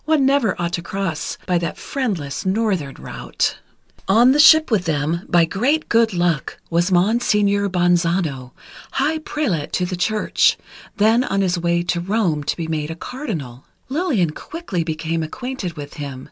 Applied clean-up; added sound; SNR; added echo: none; none; none; none.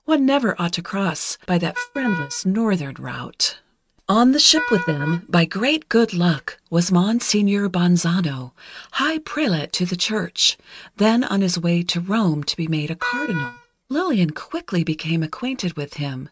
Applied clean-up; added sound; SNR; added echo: neural mask model RNNoise.